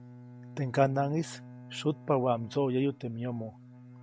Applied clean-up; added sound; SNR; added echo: none; Bowed string instrument; 17 dB; none.